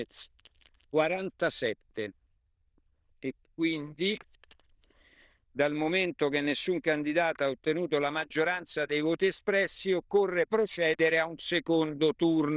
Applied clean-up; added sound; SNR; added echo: neural diffusion model UNIVERSE++.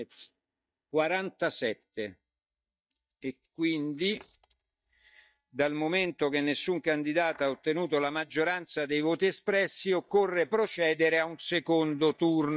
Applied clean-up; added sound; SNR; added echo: neural mask model DeepFilterNet 3.